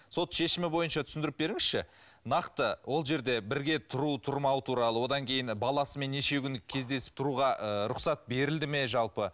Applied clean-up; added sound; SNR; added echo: none; none; none; none.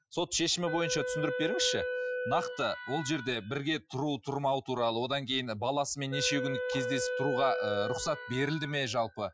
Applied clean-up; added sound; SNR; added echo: classical method Wiener filter.